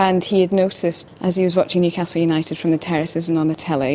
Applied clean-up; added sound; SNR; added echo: none; none; none; none.